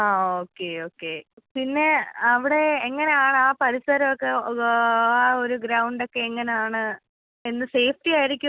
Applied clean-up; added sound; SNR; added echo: none; none; none; none.